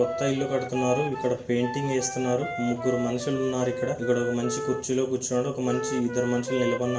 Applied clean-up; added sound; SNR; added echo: none; Wind instrument, woodwind instrument; 7 dB; reverberation time 0.5 s.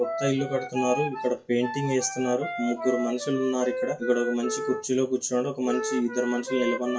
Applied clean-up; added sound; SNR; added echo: classical method WPE with log-MMSE.